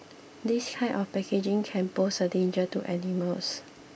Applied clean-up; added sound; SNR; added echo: none; none; none; none.